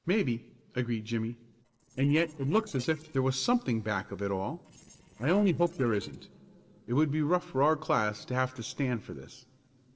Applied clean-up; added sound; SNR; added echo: neural separator model SepFormer DNS4.